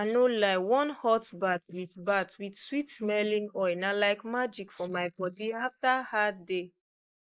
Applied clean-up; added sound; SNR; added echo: neural mask model Resemble Enhance denoiser.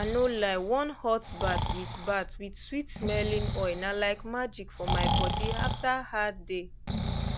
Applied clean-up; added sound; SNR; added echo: none; Breathing; 2 dB; none.